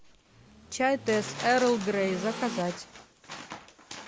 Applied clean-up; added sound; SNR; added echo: none; Accelerating, revving, vroom / Car; 11 dB; none.